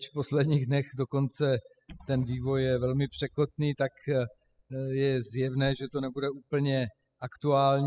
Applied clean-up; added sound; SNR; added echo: classical method spectral subtraction.